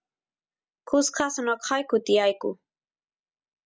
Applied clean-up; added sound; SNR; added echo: none; none; none; none.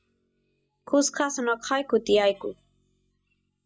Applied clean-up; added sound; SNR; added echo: neural mask model DeepFilterNet 3.